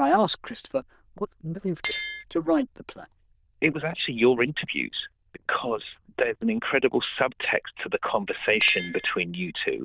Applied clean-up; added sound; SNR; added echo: neural diffusion model UNIVERSE++.